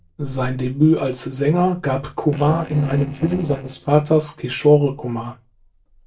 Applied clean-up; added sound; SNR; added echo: neural separator model SepFormer DNS4.